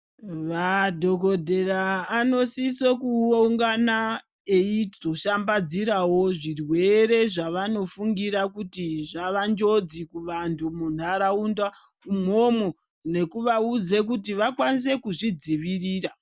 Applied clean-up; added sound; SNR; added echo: none; none; none; none.